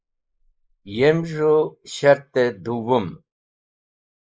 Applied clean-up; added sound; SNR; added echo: neural mask model Resemble Enhance denoiser.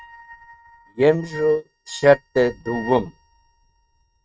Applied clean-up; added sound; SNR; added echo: neural mask model RNNoise.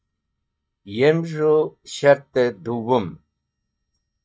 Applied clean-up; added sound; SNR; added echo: neural mask model DeepFilterNet 3.